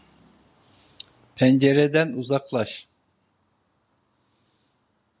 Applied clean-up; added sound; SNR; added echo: none; none; none; none.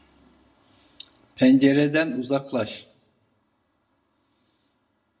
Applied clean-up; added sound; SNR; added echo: none; none; none; reverberation time 0.3 s.